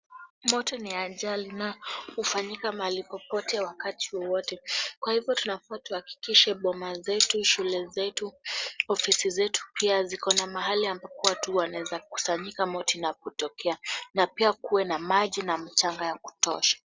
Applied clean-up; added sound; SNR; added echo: none; none; none; none.